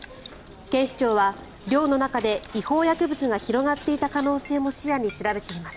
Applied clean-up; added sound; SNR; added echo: none; Knock; 18 dB; none.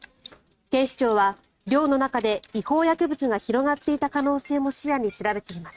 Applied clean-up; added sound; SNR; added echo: neural mask model RNNoise.